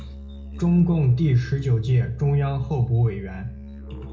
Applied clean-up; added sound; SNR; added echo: none; Musical instrument; 14 dB; reverberation time 0.3 s.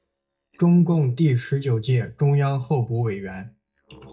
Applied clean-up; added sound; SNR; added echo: neural mask model DeepFilterNet 3.